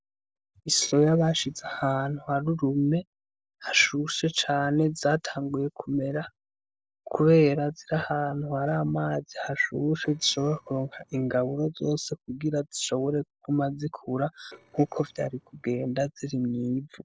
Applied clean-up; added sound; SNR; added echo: neural separator model SepFormer DNS4.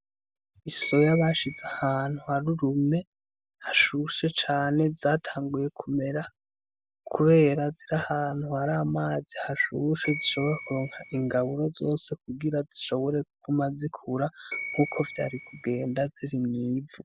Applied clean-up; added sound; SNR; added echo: none; Bell; 6 dB; none.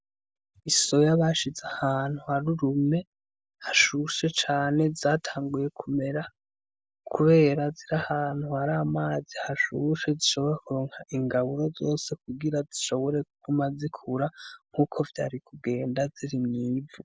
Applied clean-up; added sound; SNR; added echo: none; none; none; none.